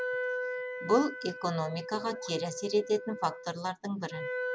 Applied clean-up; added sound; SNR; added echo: none; Wind instrument, woodwind instrument; 5 dB; none.